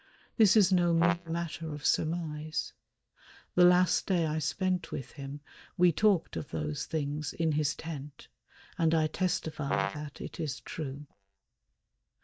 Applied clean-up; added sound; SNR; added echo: neural mask model DeepFilterNet 3.